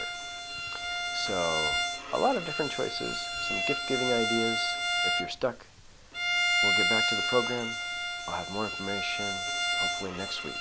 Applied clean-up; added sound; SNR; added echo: none; Bowed string instrument; -3 dB; none.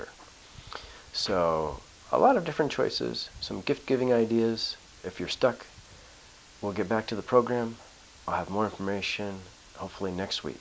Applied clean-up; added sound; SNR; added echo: none; none; none; none.